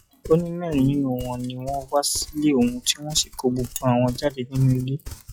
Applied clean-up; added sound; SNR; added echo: classical method log-MMSE.